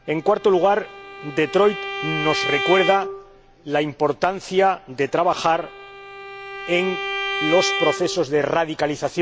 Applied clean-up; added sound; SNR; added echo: none; Bowed string instrument; 8 dB; none.